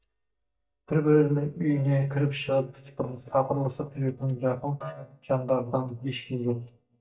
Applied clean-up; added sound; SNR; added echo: neural mask model DeepFilterNet 3.